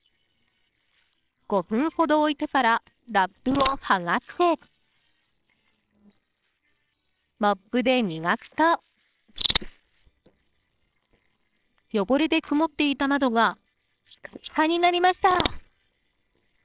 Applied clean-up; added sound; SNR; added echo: neural separator model SepFormer WHAMR!.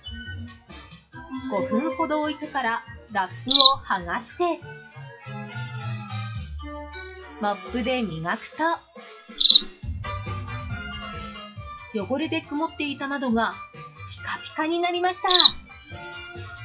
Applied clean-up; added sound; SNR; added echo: classical method WPE with log-MMSE.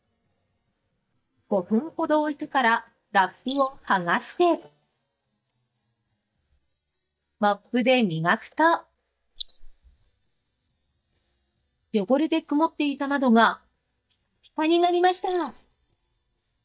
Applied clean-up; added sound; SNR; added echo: neural mask model DeepFilterNet 3.